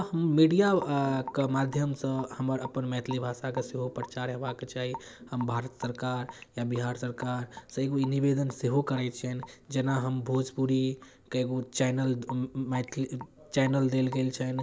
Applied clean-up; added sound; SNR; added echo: none; Raindrop / Drip; 19 dB; none.